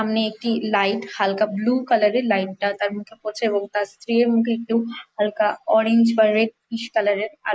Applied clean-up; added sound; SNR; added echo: neural mask model Resemble Enhance denoiser.